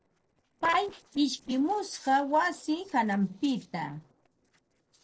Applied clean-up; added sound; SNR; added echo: neural separator model SepFormer DNS4.